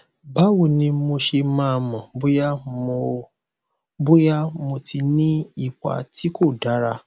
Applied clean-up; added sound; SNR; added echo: none; none; none; none.